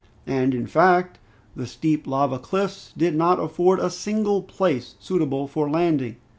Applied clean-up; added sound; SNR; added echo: none; none; none; none.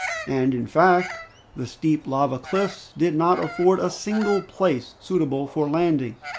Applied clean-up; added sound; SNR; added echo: none; Bird vocalization, bird call, bird song; 15 dB; none.